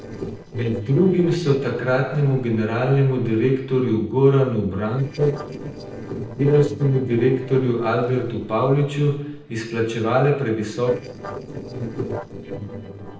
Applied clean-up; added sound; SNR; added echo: neural separator model SepFormer DNS4.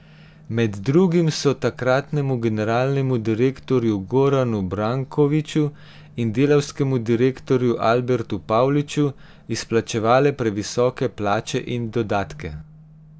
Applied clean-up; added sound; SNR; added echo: none; none; none; none.